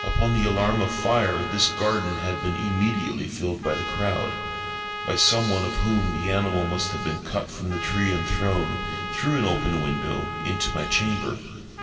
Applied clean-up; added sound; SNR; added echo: none; Trumpet; 7 dB; reverberation time 2.4 s.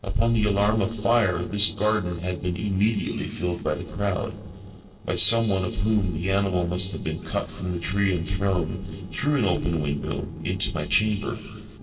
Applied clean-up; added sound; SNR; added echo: neural separator model SepFormer DNS4.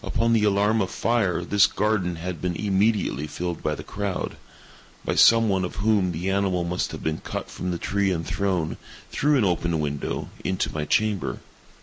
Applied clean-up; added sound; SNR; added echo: none; none; none; none.